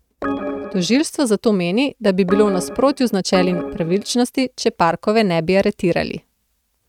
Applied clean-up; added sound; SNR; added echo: neural mask model RNNoise.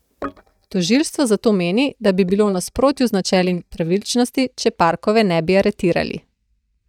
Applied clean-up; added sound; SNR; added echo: neural mask model DeepFilterNet 3.